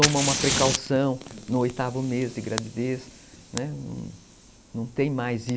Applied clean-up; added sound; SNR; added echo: none; Fire; 4 dB; none.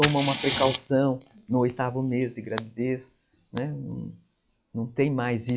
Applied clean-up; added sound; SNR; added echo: classical method log-MMSE.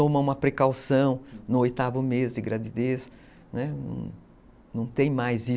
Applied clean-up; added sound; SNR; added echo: none; none; none; none.